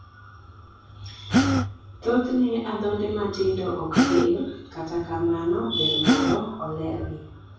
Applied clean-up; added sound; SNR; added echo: none; Gasp; 1 dB; reverberation time 0.7 s.